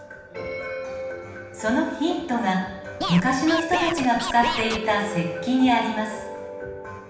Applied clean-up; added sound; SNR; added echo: none; Scratching (performance technique); 6 dB; reverberation time 0.9 s.